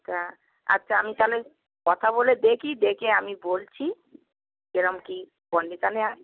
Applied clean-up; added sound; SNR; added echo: none; none; none; none.